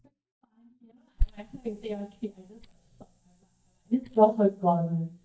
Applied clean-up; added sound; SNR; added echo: neural mask model DeepFilterNet 3.